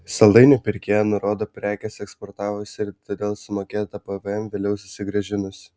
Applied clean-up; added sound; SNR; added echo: none; none; none; none.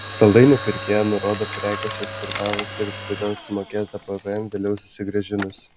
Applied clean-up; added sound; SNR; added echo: none; Mechanisms; 8 dB; none.